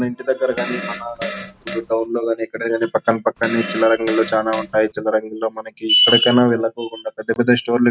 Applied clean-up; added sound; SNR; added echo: none; Fart; 11 dB; none.